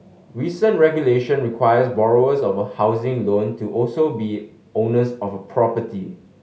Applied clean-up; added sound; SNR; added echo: none; none; none; none.